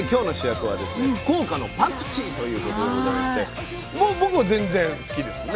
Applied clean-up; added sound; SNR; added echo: none; none; none; none.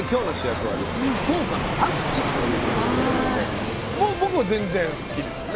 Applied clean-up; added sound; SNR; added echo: none; Fixed-wing aircraft, airplane; 2 dB; none.